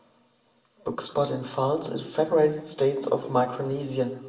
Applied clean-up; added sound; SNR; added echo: none; none; none; reverberation time 0.6 s.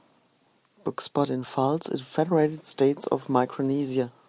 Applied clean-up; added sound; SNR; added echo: none; none; none; none.